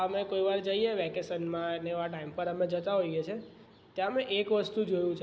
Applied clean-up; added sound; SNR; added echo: none; none; none; none.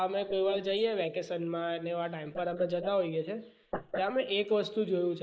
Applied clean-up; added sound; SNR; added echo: neural mask model Resemble Enhance denoiser.